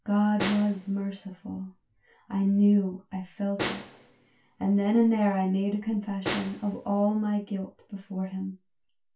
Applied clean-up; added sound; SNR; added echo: none; Snare drum; 12 dB; reverberation time 0.2 s.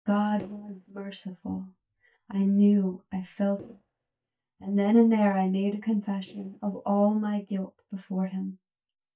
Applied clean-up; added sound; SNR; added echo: neural mask model DeepFilterNet 3.